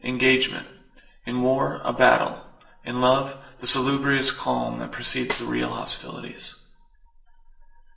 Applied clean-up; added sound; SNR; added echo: neural separator model SepFormer DNS4.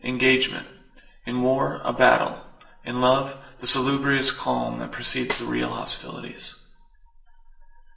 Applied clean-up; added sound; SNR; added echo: none; Snare drum; 13 dB; reverberation time 0.6 s.